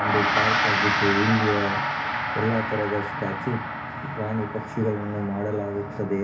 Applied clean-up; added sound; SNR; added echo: none; Gong; 0 dB; reverberation time 0.3 s.